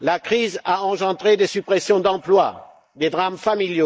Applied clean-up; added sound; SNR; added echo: neural mask model Resemble Enhance denoiser.